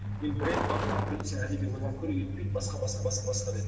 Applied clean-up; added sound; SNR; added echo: none; Truck; -3 dB; reverberation time 2.3 s.